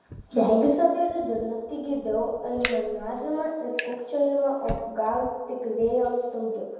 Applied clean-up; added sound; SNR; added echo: none; Fire; 15 dB; reverberation time 1.1 s.